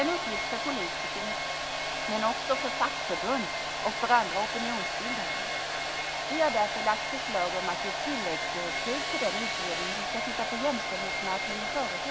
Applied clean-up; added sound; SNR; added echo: none; Domestic sounds, home sounds; -1 dB; none.